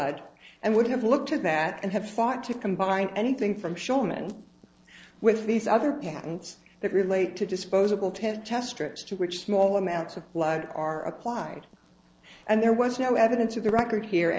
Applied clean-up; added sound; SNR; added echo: neural separator model SepFormer DNS4.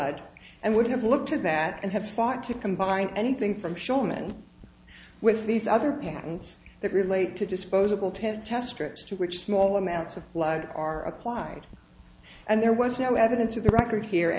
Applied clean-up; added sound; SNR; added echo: none; Crackle; 14 dB; none.